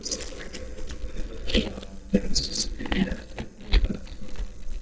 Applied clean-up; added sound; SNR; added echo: neural mask model DeepFilterNet 3.